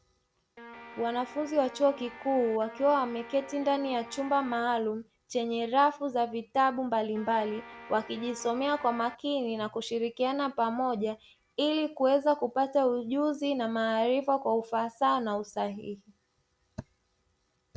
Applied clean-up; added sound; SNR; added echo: none; Guitar; 17 dB; none.